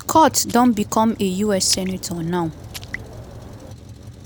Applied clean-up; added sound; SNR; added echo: none; Raindrop + Truck; 15 dB; none.